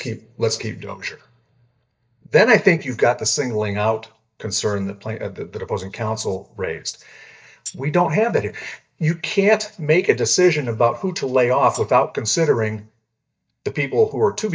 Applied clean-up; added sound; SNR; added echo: neural mask model DeepFilterNet 3.